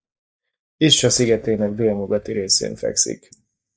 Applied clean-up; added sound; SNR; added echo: neural mask model DeepFilterNet 3.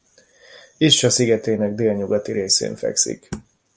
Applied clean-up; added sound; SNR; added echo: none; none; none; none.